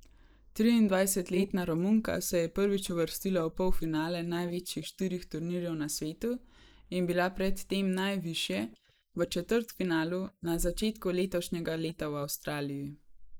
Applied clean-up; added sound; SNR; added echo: neural mask model Resemble Enhance denoiser.